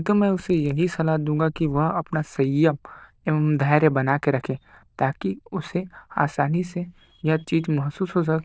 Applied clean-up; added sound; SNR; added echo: neural diffusion model UNIVERSE++.